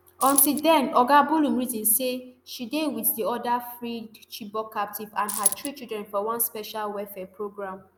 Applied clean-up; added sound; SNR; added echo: none; Coin (dropping); 0 dB; none.